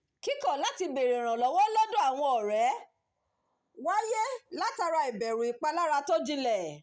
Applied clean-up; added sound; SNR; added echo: none; none; none; none.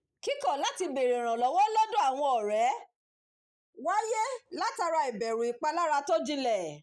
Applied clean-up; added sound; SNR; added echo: neural mask model Resemble Enhance denoiser.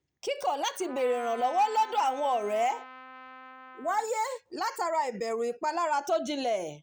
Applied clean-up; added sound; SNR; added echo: none; Trumpet; 17 dB; none.